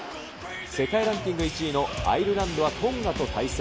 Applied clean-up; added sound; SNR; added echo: none; none; none; none.